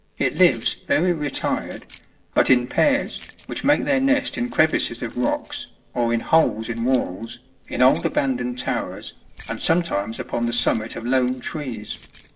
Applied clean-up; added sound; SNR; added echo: none; Keys jangling; 19 dB; reverberation time 0.4 s.